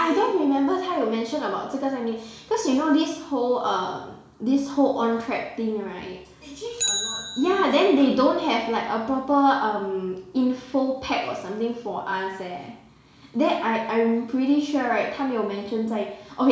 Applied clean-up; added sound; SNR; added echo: none; Bicycle; 17 dB; reverberation time 0.7 s.